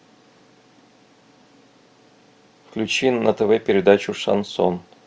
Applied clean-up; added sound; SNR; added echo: none; none; none; none.